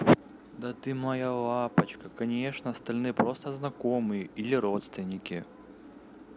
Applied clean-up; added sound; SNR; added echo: none; Engine; 19 dB; none.